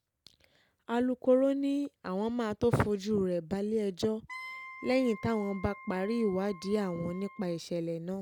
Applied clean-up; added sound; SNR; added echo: none; Wind instrument, woodwind instrument; 17 dB; none.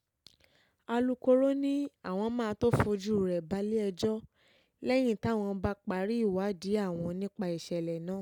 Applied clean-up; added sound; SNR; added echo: none; none; none; none.